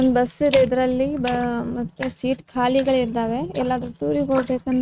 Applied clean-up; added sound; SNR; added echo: neural mask model RNNoise.